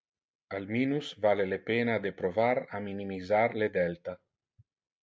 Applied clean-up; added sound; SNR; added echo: none; none; none; none.